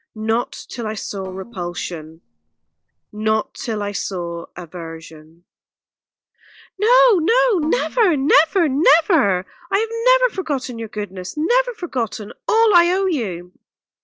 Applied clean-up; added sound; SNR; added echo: neural separator model SepFormer DNS4.